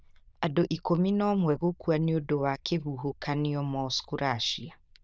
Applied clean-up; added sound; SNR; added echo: neural diffusion model UNIVERSE++.